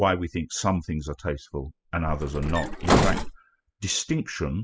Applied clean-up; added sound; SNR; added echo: classical method spectral subtraction.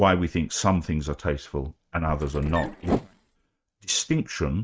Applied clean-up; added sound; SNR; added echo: neural mask model RNNoise.